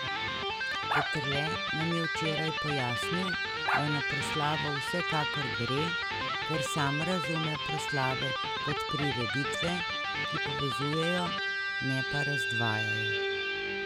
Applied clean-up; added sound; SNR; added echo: none; Electric guitar + Bark; -3 dB; none.